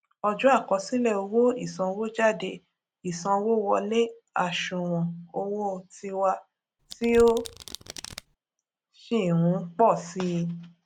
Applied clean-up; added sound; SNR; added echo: none; Domestic sounds, home sounds; 15 dB; none.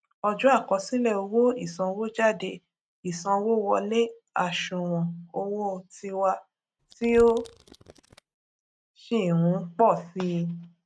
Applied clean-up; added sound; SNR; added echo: neural mask model RNNoise.